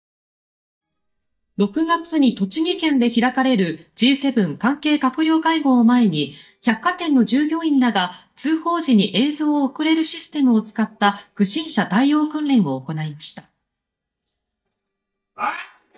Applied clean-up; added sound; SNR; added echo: neural mask model DeepFilterNet 3.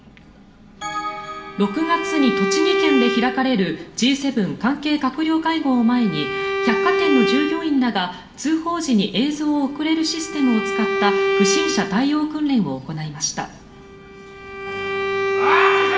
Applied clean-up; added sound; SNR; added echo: none; Bowed string instrument; 3 dB; reverberation time 0.7 s.